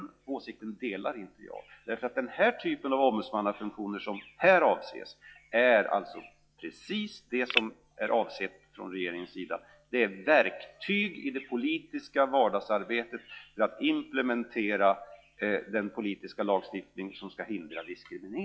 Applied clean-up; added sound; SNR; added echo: classical method log-MMSE.